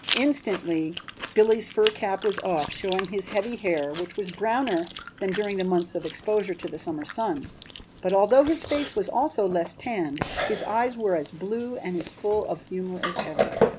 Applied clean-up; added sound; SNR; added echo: none; Chewing, mastication; 8 dB; none.